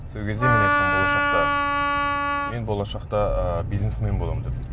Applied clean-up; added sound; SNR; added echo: none; Wind instrument, woodwind instrument; -4 dB; none.